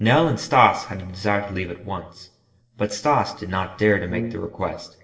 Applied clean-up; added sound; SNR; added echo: neural separator model SepFormer DNS4.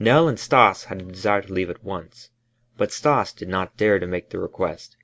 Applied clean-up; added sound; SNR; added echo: none; none; none; none.